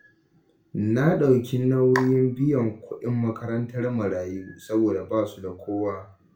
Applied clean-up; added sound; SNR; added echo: none; none; none; reverberation time 0.3 s.